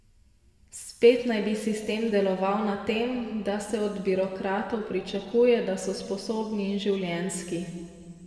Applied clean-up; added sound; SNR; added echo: none; none; none; reverberation time 2.0 s.